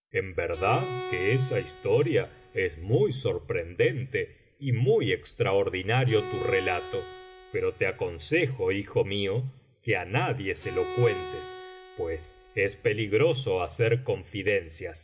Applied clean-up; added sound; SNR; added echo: none; Bowed string instrument; 13 dB; none.